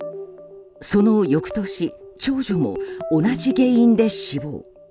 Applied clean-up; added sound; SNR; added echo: none; none; none; none.